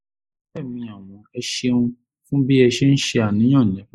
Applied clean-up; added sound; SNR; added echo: neural mask model Resemble Enhance denoiser.